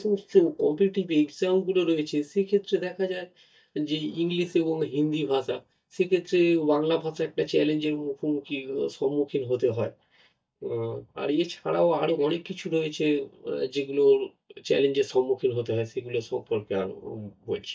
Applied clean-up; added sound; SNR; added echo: neural mask model DeepFilterNet 3.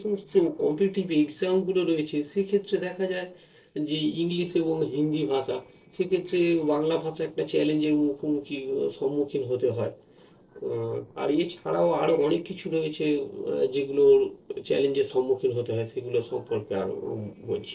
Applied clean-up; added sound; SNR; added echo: neural separator model SepFormer DNS4.